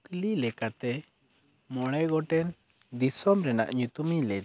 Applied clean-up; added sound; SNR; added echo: none; none; none; none.